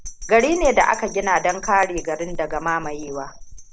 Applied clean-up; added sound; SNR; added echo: none; Bell; 12 dB; none.